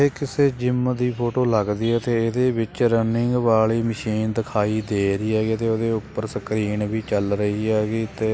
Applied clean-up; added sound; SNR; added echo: none; none; none; none.